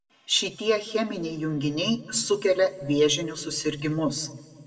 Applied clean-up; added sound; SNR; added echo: none; none; none; reverberation time 1.1 s.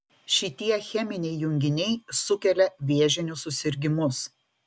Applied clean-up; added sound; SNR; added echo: none; none; none; none.